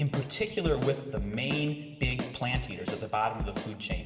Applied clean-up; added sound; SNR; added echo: none; Drum kit; 6 dB; reverberation time 2.5 s.